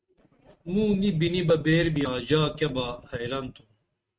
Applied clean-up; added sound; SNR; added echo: neural mask model RNNoise.